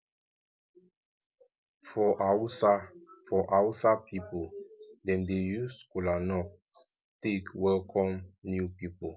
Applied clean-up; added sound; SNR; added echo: none; none; none; none.